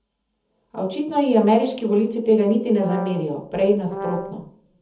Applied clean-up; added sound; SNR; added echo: none; Brass instrument; 11 dB; reverberation time 0.7 s.